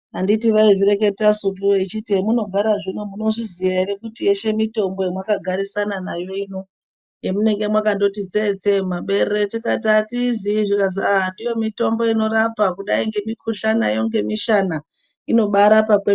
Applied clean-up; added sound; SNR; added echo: neural mask model Resemble Enhance denoiser.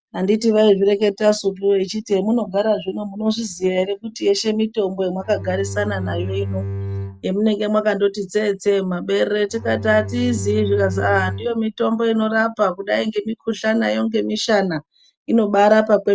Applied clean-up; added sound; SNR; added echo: none; Bowed string instrument; 8 dB; none.